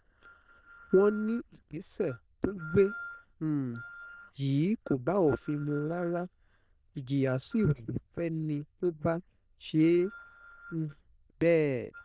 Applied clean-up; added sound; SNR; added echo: neural diffusion model UNIVERSE++.